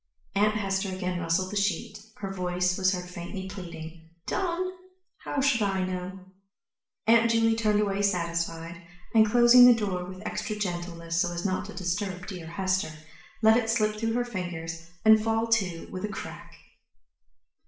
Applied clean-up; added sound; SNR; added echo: none; none; none; reverberation time 0.6 s.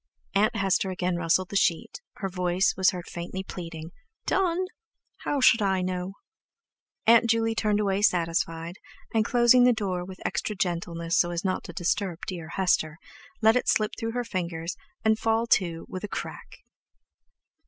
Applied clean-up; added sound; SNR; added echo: none; none; none; none.